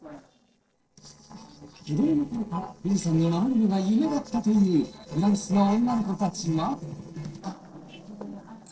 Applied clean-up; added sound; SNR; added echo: neural separator model SepFormer DNS4.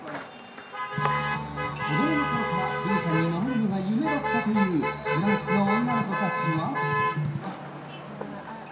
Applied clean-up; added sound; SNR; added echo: none; Motor vehicle (road); 2 dB; reverberation time 0.7 s.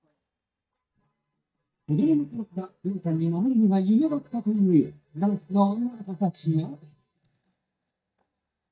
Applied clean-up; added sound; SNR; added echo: neural mask model DeepFilterNet 3.